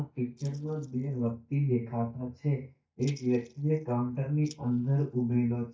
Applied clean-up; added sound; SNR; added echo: neural mask model DeepFilterNet 3.